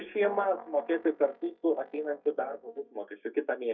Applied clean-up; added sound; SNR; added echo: neural mask model DeepFilterNet 3.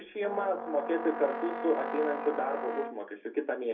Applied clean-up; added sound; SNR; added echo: none; Brass instrument; 6 dB; reverberation time 0.3 s.